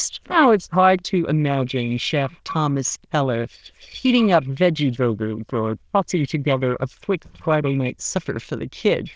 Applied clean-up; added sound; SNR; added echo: neural diffusion model UNIVERSE++.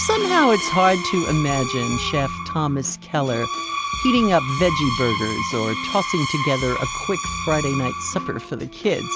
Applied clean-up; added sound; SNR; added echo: none; Screech; 6 dB; none.